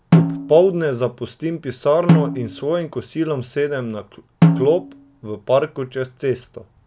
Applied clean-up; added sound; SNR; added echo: none; Snare drum; 0 dB; none.